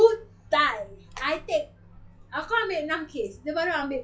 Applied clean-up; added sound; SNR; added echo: classical method log-MMSE.